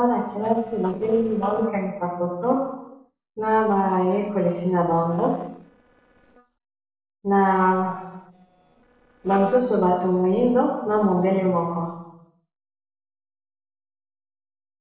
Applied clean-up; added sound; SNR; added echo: neural separator model SepFormer DNS4.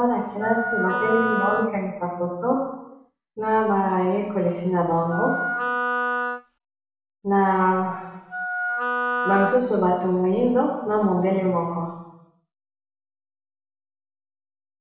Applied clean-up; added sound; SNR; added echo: none; Wind instrument, woodwind instrument; 2 dB; reverberation time 0.9 s.